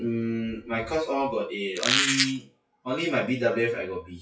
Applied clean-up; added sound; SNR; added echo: classical method WPE with log-MMSE.